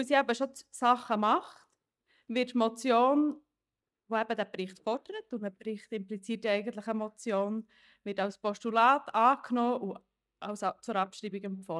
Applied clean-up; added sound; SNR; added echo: neural mask model DeepFilterNet 3.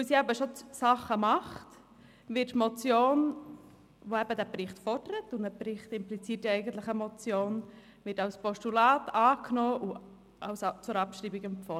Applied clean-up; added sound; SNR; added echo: none; none; none; none.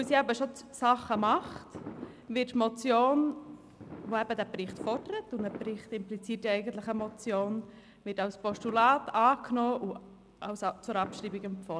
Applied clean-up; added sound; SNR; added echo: none; Fireworks; 18 dB; none.